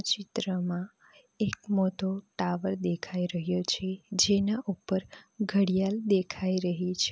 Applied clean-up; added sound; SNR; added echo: none; none; none; none.